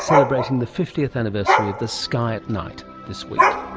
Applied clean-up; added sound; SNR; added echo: none; Dog; -2 dB; none.